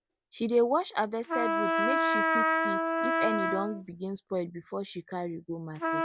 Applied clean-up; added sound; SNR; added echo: none; Trumpet; -2 dB; none.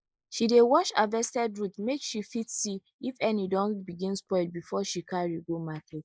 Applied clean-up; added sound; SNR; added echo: neural mask model Resemble Enhance denoiser.